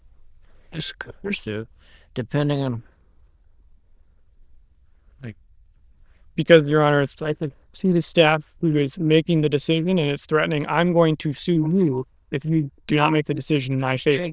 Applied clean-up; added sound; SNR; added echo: neural diffusion model UNIVERSE++.